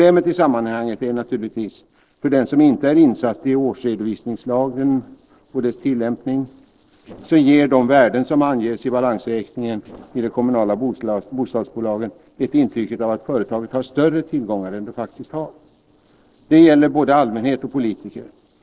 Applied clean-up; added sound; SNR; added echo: neural separator model SepFormer DNS4.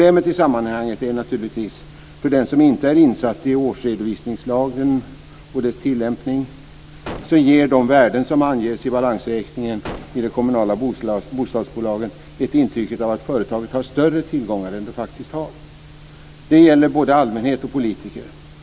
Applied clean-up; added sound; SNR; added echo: none; Gunshot, gunfire; 17 dB; none.